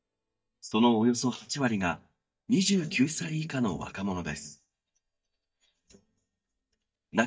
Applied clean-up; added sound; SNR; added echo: neural mask model DeepFilterNet 3.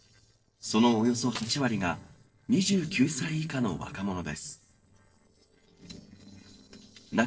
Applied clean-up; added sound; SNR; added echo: neural separator model SepFormer DNS4.